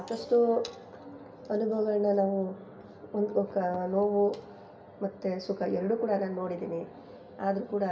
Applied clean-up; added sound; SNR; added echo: none; none; none; reverberation time 0.4 s.